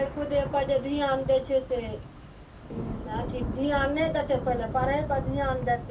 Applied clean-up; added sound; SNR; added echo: none; Thunder / Rain; 7 dB; reverberation time 0.2 s.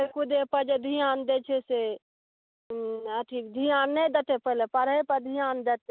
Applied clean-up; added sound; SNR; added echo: none; none; none; none.